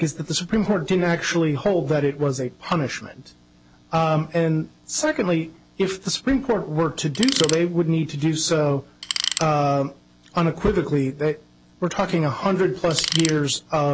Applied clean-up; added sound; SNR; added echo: none; Tools; 5 dB; none.